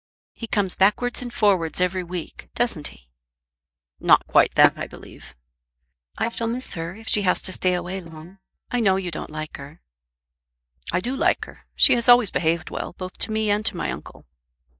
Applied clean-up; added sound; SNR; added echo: neural mask model DeepFilterNet 3.